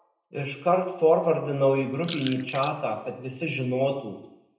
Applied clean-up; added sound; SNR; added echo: none; Chewing, mastication / Crushing; 14 dB; reverberation time 0.8 s.